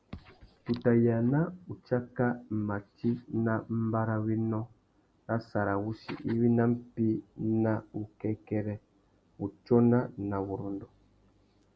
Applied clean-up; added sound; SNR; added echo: none; none; none; none.